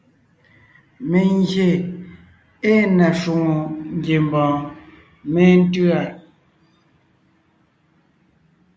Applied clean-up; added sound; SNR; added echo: none; none; none; none.